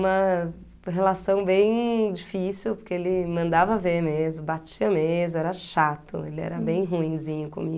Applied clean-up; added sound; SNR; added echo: none; none; none; none.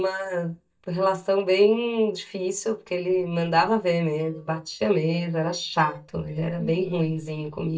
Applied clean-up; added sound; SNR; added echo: neural mask model DeepFilterNet 3.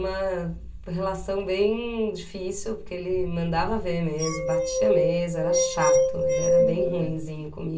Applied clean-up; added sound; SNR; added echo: none; Glass; -4 dB; reverberation time 0.2 s.